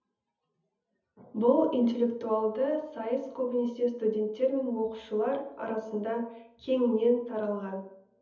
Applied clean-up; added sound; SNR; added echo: none; none; none; reverberation time 0.7 s.